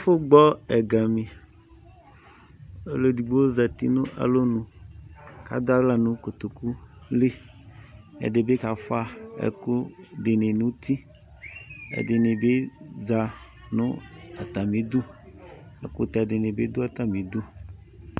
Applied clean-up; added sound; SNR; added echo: none; none; none; none.